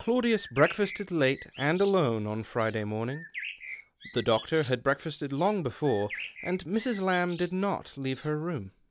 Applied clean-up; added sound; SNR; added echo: none; Bird; 16 dB; none.